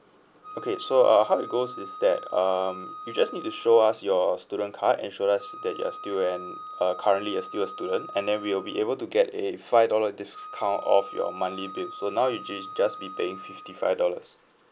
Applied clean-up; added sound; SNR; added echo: none; Wind instrument, woodwind instrument; 15 dB; none.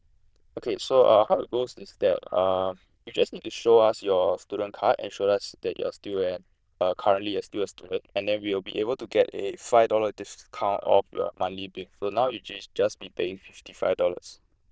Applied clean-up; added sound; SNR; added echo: neural diffusion model UNIVERSE++.